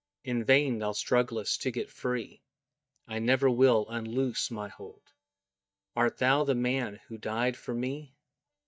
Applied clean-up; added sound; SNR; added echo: neural mask model DeepFilterNet 3.